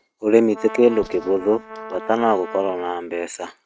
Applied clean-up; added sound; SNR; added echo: neural mask model RNNoise.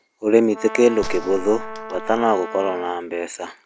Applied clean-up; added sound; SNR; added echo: none; Gunshot, gunfire + Brass instrument; 11 dB; none.